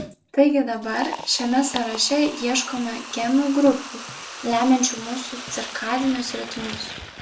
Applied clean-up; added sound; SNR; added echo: none; Liquid; 13 dB; reverberation time 0.3 s.